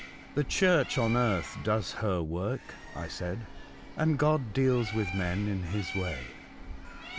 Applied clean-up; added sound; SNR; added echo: none; Bird; 12 dB; none.